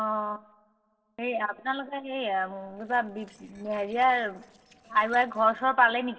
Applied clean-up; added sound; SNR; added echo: neural separator model SepFormer DNS4.